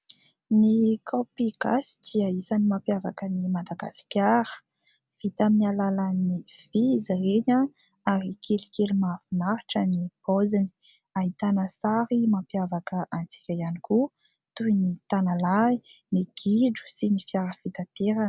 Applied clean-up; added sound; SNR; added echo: none; none; none; none.